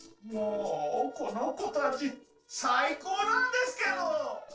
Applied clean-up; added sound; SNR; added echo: neural separator model SepFormer DNS4.